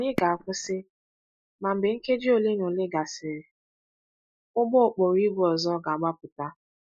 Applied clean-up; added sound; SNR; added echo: neural mask model Resemble Enhance denoiser.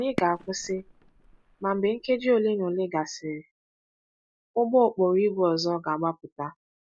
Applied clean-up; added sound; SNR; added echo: none; Fireworks; 14 dB; none.